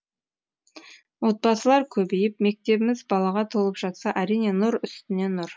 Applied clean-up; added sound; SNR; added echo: none; none; none; none.